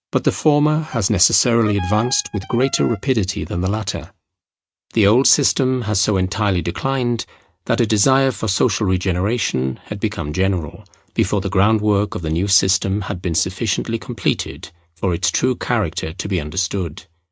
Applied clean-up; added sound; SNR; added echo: neural mask model RNNoise.